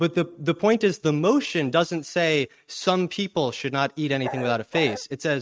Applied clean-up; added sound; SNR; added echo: neural mask model RNNoise.